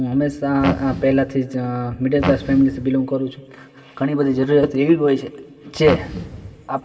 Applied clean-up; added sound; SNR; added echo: none; Fart; 7 dB; reverberation time 2.2 s.